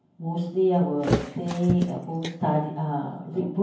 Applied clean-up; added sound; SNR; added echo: none; Thump, thud; 6 dB; reverberation time 0.9 s.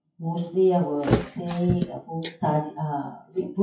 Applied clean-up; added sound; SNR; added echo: classical method WPE with log-MMSE.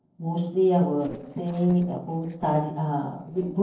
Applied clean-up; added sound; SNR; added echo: neural separator model SepFormer DNS4.